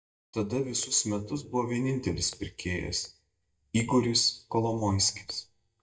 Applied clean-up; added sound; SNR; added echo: neural mask model DeepFilterNet 3.